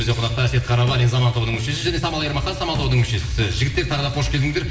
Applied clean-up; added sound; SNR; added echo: none; Drum kit; 17 dB; reverberation time 2.7 s.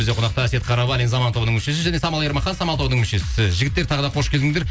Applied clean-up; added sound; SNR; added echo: none; none; none; none.